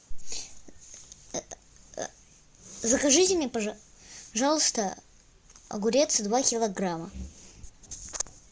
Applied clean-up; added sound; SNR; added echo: none; none; none; none.